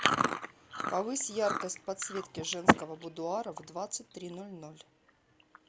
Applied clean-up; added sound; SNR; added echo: none; Chewing, mastication; -3 dB; none.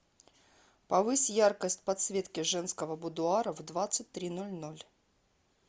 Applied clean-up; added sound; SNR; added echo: none; none; none; none.